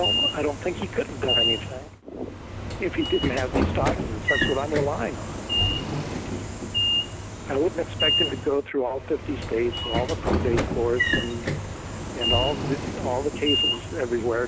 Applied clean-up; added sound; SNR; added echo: none; Sliding door / Train; -1 dB; none.